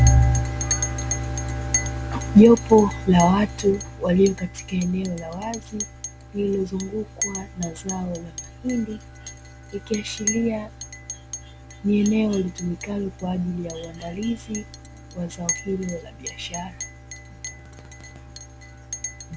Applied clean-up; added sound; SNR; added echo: none; Chink, clink; 12 dB; none.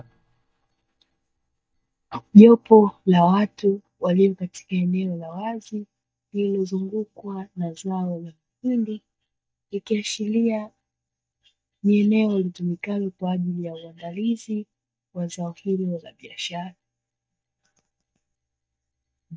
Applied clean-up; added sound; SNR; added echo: neural mask model DeepFilterNet 3.